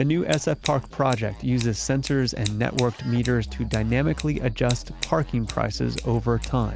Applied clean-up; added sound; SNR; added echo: none; Scissors; 15 dB; none.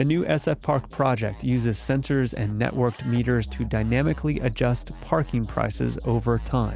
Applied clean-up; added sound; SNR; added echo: none; none; none; none.